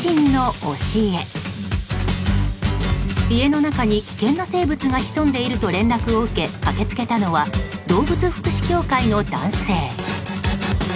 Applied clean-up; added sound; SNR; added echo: none; none; none; none.